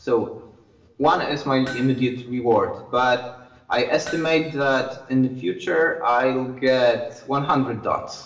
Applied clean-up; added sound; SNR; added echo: none; Hammer; 19 dB; reverberation time 0.9 s.